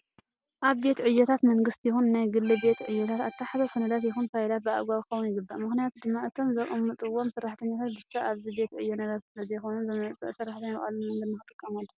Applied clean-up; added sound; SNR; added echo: none; Accordion; 18 dB; none.